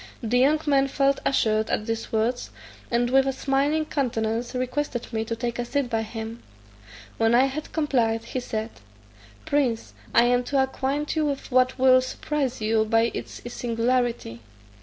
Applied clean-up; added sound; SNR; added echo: none; none; none; none.